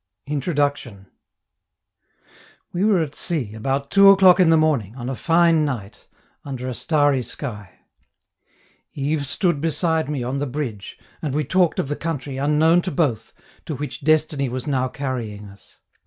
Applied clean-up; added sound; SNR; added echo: none; none; none; none.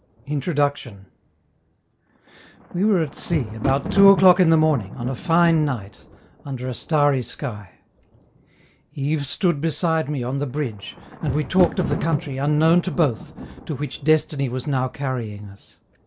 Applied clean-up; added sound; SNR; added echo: none; Thunder; 12 dB; none.